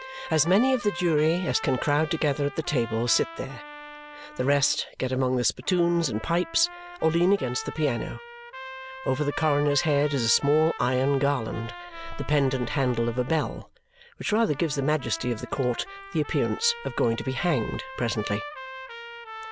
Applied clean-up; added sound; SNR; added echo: none; Trumpet; 14 dB; none.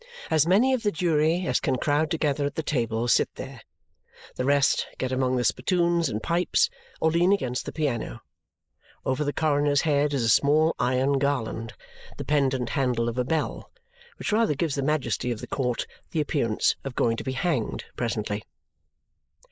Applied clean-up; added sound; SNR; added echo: neural mask model Resemble Enhance denoiser.